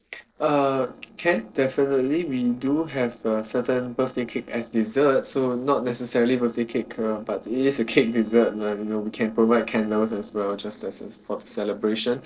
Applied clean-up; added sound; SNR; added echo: neural separator model SepFormer DNS4.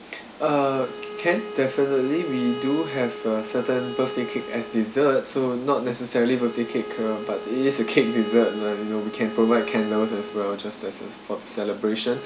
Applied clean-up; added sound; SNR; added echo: none; Bowed string instrument; 11 dB; none.